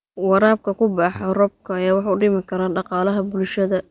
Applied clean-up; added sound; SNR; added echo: none; none; none; none.